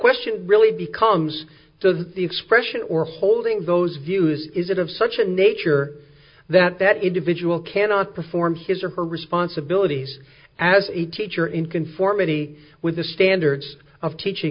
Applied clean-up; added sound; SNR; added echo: none; none; none; none.